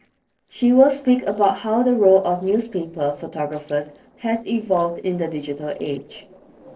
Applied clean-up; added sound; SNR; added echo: neural separator model SepFormer DNS4.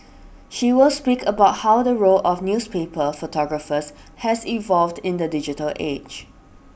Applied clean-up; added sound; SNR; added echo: none; none; none; none.